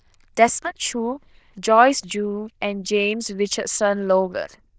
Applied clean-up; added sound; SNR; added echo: neural diffusion model UNIVERSE++.